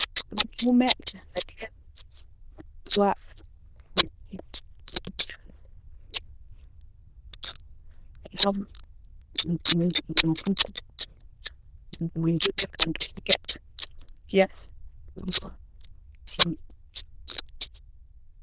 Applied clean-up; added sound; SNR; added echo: neural diffusion model UNIVERSE++.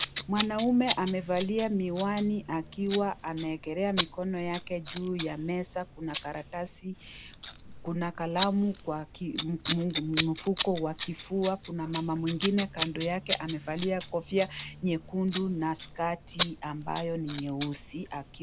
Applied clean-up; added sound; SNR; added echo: none; Scissors; 8 dB; none.